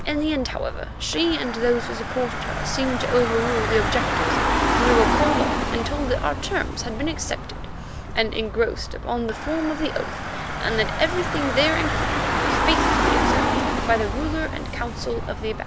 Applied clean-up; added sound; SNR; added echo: none; Engine / Car; -1 dB; none.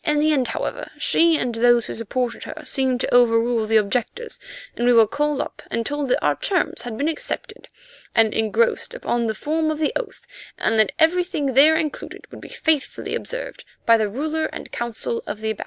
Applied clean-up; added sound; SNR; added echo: none; none; none; none.